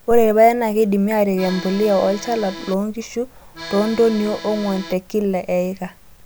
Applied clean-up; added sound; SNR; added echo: none; Accordion; 14 dB; none.